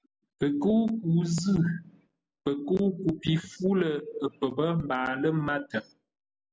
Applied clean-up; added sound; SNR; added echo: none; none; none; none.